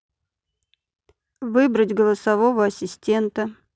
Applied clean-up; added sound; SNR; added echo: none; none; none; none.